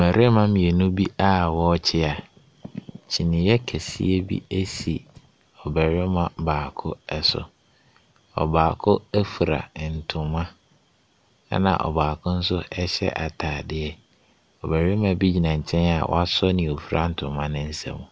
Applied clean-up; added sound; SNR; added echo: none; none; none; none.